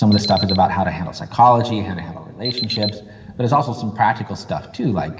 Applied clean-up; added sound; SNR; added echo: none; Alarm; 9 dB; reverberation time 1.6 s.